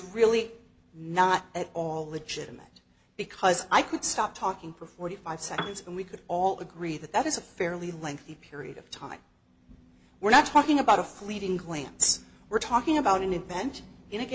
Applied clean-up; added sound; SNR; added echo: none; Piano; 6 dB; none.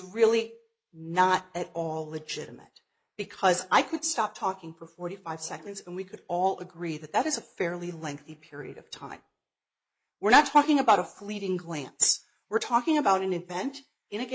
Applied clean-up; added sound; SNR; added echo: neural mask model Resemble Enhance denoiser.